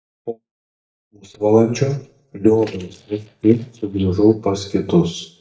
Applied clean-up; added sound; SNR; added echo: neural mask model DeepFilterNet 3.